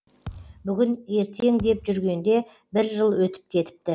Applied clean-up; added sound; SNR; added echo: none; Thump, thud; 19 dB; none.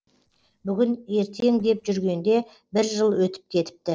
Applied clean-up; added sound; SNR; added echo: neural separator model SepFormer DNS4.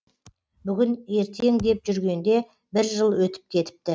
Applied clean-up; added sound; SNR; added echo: neural mask model RNNoise.